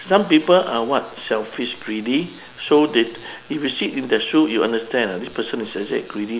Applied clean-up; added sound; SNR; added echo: none; none; none; none.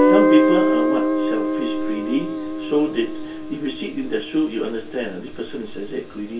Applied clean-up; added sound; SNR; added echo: none; Guitar; -3 dB; reverberation time 0.2 s.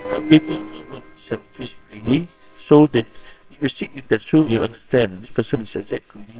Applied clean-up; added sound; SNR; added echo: neural separator model SepFormer WHAMR!.